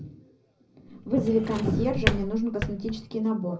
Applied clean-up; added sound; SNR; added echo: none; Drawer open or close; 4 dB; reverberation time 0.4 s.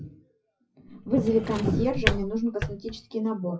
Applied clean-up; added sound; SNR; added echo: classical method WPE with log-MMSE.